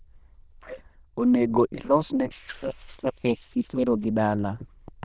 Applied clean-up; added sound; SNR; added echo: neural diffusion model UNIVERSE++.